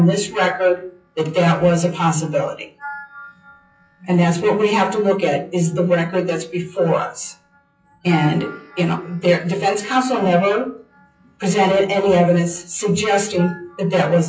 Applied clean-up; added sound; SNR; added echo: classical method WPE with log-MMSE.